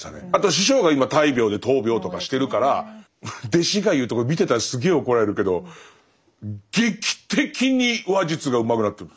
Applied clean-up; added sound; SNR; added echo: none; none; none; none.